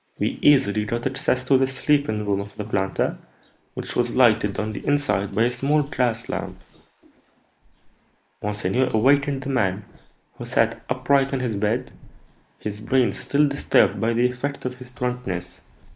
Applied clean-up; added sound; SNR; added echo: neural mask model Resemble Enhance denoiser.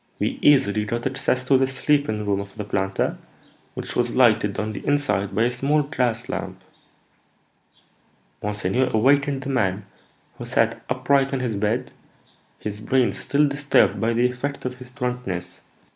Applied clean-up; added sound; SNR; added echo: none; none; none; none.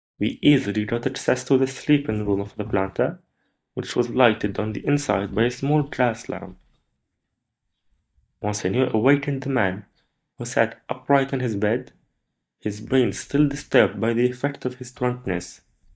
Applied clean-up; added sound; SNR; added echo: neural mask model DeepFilterNet 3.